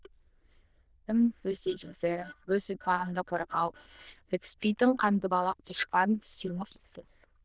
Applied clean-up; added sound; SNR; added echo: neural diffusion model UNIVERSE++.